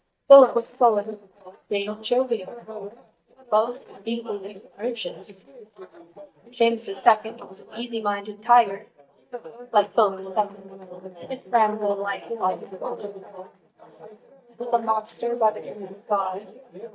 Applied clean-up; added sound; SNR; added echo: neural mask model DeepFilterNet 3.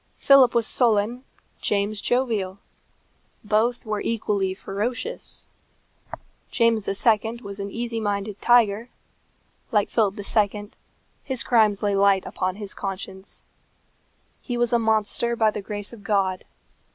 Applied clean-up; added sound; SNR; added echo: none; none; none; none.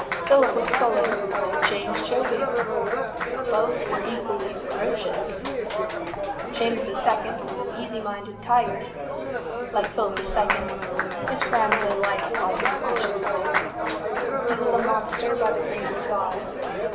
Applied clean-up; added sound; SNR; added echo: none; Applause; -1 dB; reverberation time 1.0 s.